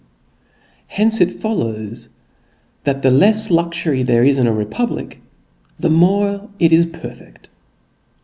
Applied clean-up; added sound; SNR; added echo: none; none; none; none.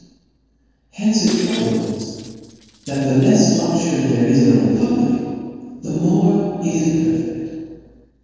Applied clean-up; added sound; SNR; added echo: neural separator model SepFormer DNS4.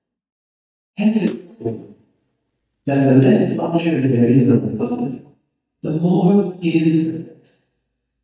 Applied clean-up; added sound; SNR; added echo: neural mask model DeepFilterNet 3.